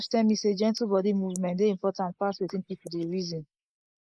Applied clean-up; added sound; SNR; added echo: neural mask model Resemble Enhance denoiser.